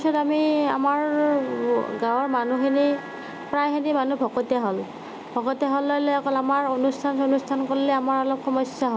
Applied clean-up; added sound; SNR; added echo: none; Wind instrument, woodwind instrument; 19 dB; none.